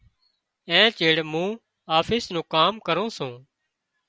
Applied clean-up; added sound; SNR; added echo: none; none; none; none.